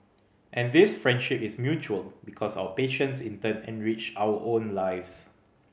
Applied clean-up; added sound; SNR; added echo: none; none; none; none.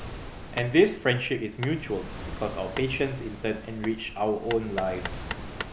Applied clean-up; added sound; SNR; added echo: none; Hammer + Waves, surf; 10 dB; none.